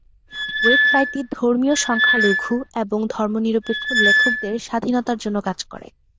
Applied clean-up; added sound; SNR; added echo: neural diffusion model UNIVERSE++.